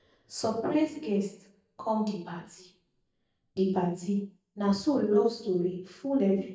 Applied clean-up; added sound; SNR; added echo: neural mask model DeepFilterNet 3.